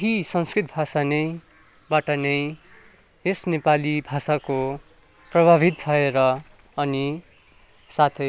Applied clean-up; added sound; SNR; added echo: none; none; none; none.